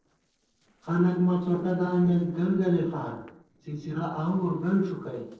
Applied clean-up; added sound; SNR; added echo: neural separator model SepFormer DNS4.